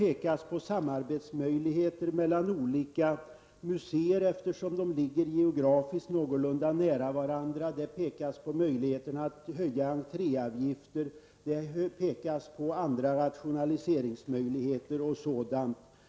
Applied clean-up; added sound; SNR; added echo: none; none; none; none.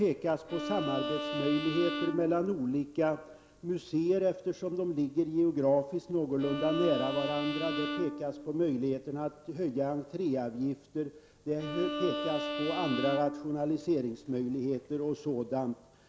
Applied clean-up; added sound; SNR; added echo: none; Bowed string instrument; 6 dB; none.